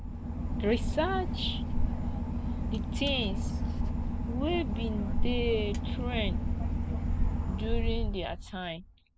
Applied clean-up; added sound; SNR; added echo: none; Engine / Boat, Water vehicle; -5 dB; none.